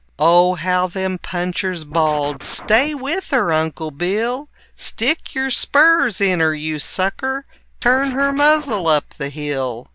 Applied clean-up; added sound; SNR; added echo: none; Scratching (performance technique); 16 dB; none.